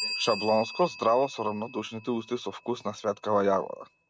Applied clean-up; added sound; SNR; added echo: neural mask model RNNoise.